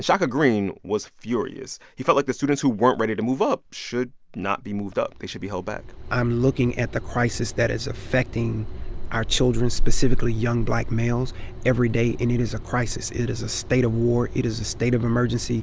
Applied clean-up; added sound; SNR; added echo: none; none; none; none.